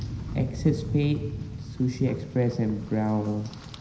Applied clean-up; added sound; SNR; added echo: none; Rain; 8 dB; reverberation time 0.9 s.